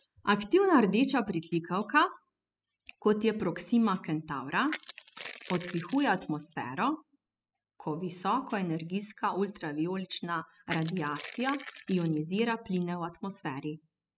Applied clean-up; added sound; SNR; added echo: classical method spectral subtraction.